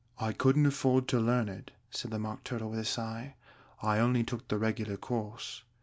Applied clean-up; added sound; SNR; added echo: none; none; none; none.